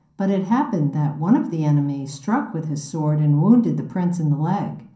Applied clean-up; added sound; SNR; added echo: none; none; none; reverberation time 0.6 s.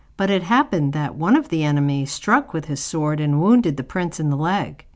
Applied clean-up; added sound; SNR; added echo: none; none; none; none.